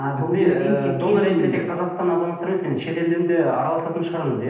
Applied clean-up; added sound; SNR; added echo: none; none; none; reverberation time 0.9 s.